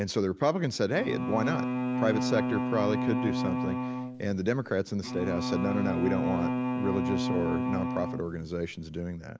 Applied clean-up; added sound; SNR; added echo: none; Bowed string instrument; 0 dB; none.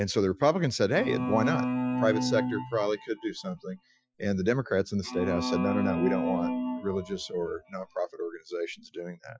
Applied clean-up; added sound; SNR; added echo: classical method Wiener filter.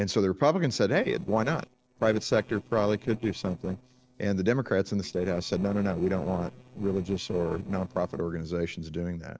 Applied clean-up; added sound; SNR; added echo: neural separator model SepFormer DNS4.